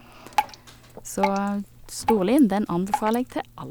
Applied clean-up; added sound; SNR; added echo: none; Drip; 7 dB; none.